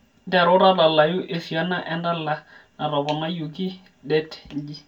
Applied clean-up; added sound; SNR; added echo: none; none; none; reverberation time 0.2 s.